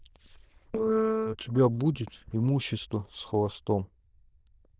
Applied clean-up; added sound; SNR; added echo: neural diffusion model UNIVERSE++.